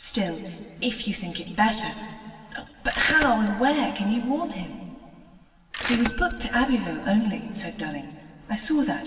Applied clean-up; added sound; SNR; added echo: none; Bell / Mechanisms; 11 dB; reverberation time 2.4 s.